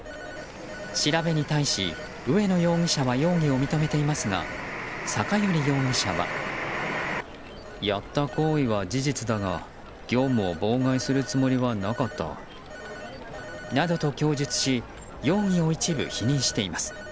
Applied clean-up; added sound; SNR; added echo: none; Telephone; 12 dB; none.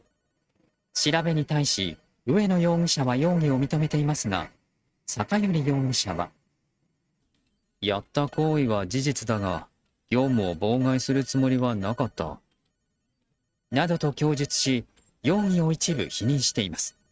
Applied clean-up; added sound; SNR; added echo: neural mask model RNNoise.